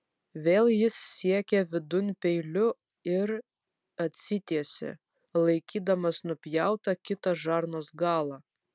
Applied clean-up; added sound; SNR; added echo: none; none; none; none.